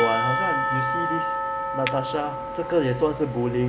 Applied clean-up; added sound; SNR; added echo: none; Church bell / Percussion + Chink, clink; 1 dB; none.